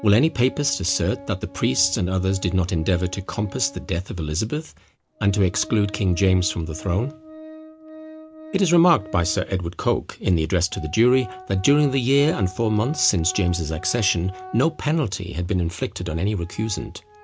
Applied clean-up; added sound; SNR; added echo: none; Organ; 19 dB; none.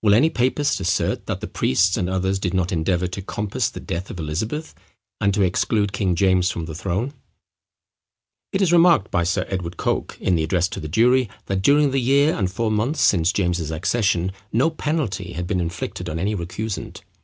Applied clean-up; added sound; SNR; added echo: none; none; none; none.